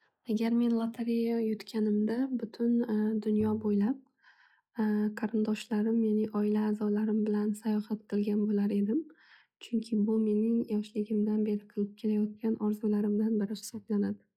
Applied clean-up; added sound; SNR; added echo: classical method log-MMSE.